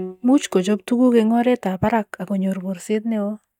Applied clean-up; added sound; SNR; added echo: neural mask model DeepFilterNet 3.